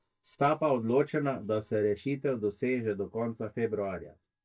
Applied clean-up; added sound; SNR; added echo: neural mask model DeepFilterNet 3.